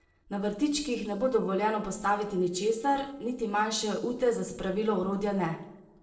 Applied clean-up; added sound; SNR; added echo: neural separator model SepFormer DNS4.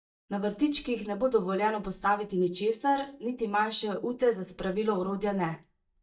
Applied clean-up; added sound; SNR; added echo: neural mask model DeepFilterNet 3.